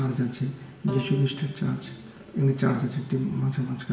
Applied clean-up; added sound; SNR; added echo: none; Bowed string instrument; 15 dB; reverberation time 0.8 s.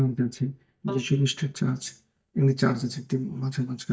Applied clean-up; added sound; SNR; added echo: neural mask model DeepFilterNet 3.